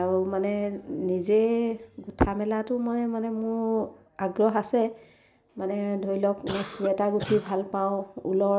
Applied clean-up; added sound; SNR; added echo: none; Cough; 11 dB; none.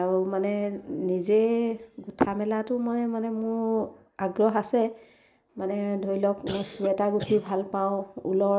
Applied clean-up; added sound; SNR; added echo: neural mask model Resemble Enhance denoiser.